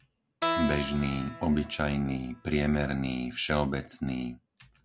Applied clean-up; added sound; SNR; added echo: none; Keyboard (musical); 7 dB; none.